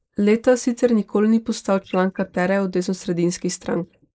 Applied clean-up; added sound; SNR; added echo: neural mask model Resemble Enhance denoiser.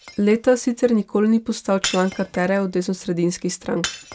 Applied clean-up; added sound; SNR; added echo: none; Shatter; 15 dB; none.